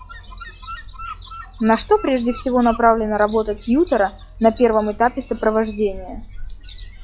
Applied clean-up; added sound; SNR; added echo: classical method log-MMSE.